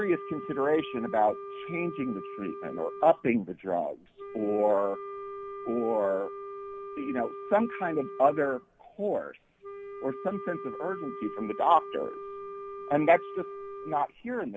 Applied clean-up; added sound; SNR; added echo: none; Wind instrument, woodwind instrument; 11 dB; none.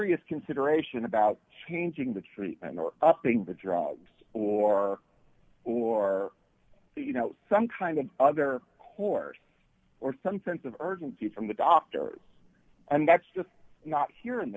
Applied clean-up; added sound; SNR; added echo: none; none; none; none.